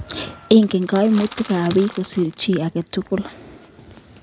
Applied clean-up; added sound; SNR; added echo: none; Crackle / Crushing; 18 dB; none.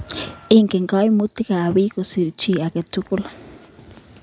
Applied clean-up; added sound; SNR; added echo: none; none; none; none.